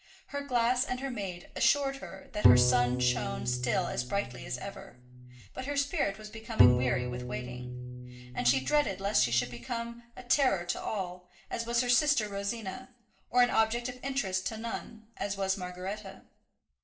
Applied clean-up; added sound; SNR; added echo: none; Bowed string instrument; -2 dB; reverberation time 0.4 s.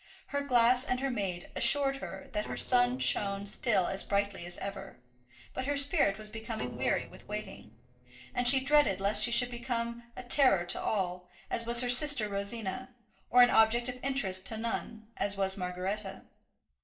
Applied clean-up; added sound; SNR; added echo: neural separator model SepFormer DNS4.